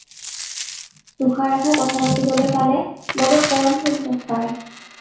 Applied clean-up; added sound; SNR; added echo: none; Coin (dropping); 9 dB; reverberation time 0.6 s.